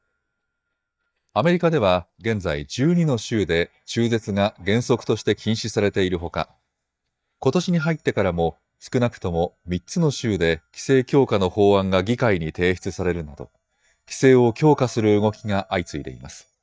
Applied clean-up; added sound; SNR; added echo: neural mask model DeepFilterNet 3.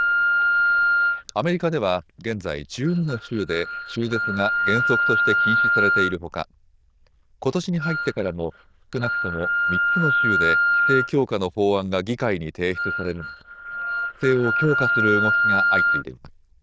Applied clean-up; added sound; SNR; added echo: neural diffusion model UNIVERSE++.